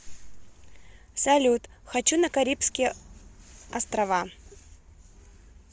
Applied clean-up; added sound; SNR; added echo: none; none; none; none.